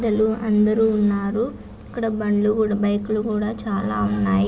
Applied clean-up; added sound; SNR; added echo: none; none; none; none.